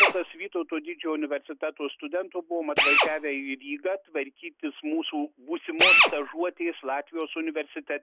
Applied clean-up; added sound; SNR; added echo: none; Drill; -3 dB; none.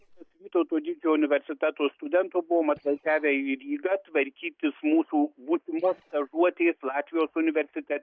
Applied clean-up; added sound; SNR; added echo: neural mask model DeepFilterNet 3.